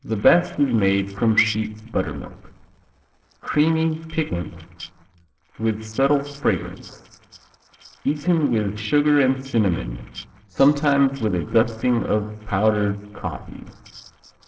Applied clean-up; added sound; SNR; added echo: neural separator model SepFormer DNS4.